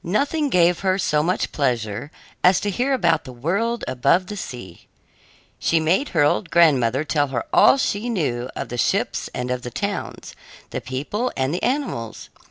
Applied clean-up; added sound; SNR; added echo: none; none; none; none.